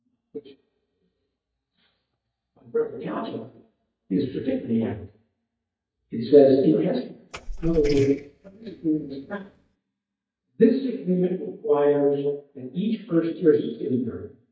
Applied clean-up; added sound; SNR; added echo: neural mask model DeepFilterNet 3.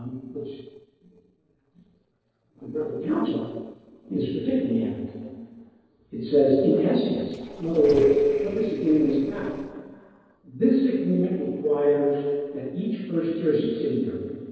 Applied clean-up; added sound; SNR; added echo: neural separator model SepFormer DNS4.